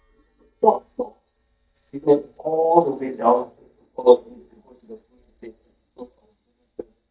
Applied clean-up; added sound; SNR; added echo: neural mask model DeepFilterNet 3.